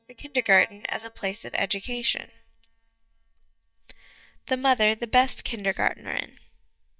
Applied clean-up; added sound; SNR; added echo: neural mask model DeepFilterNet 3.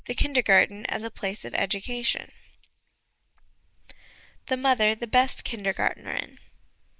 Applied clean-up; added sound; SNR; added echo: neural mask model Resemble Enhance denoiser.